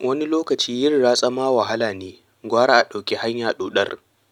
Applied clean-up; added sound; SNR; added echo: none; none; none; none.